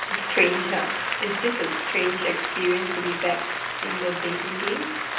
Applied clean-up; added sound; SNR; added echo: none; Applause; 1 dB; reverberation time 0.6 s.